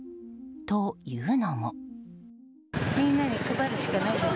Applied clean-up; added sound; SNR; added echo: none; none; none; none.